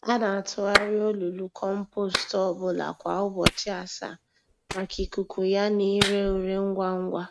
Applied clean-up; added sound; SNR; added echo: neural mask model RNNoise.